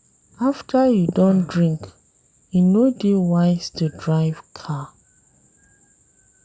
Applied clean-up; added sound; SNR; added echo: none; none; none; none.